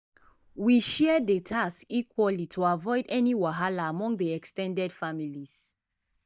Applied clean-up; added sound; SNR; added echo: neural mask model DeepFilterNet 3.